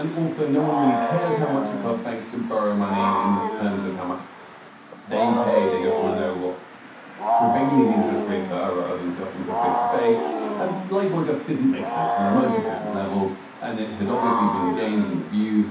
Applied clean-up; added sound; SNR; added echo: none; Wild animals; 1 dB; reverberation time 0.6 s.